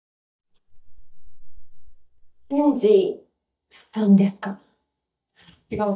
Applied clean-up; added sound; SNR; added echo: neural mask model DeepFilterNet 3.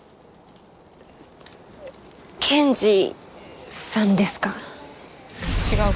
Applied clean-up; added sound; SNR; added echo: none; none; none; none.